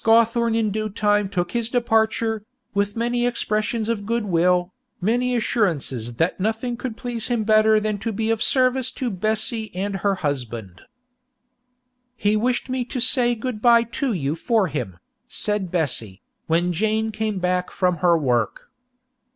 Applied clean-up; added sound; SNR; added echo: none; none; none; none.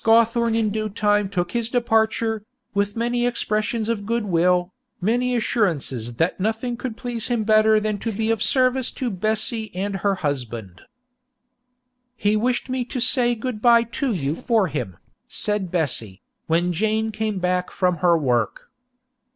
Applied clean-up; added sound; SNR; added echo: neural separator model SepFormer DNS4.